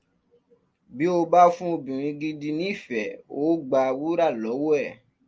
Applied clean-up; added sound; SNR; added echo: none; none; none; none.